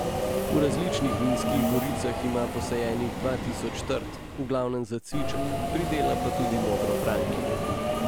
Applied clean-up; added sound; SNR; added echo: none; Subway, metro, underground; -1 dB; none.